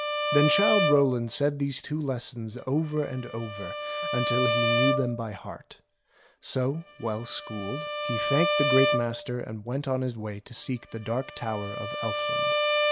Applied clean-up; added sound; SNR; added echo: none; Bowed string instrument; 1 dB; none.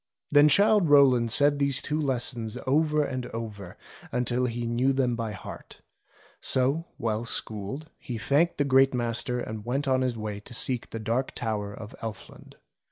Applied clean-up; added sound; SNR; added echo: none; none; none; none.